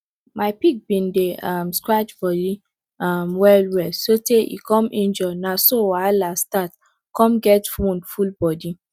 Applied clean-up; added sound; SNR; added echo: none; none; none; none.